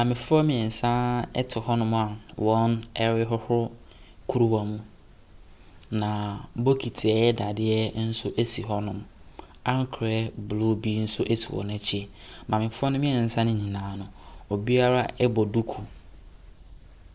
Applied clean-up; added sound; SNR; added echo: none; none; none; none.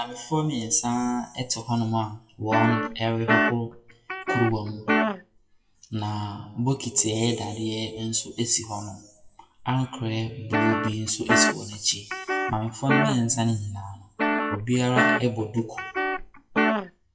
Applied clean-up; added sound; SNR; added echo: classical method WPE with log-MMSE.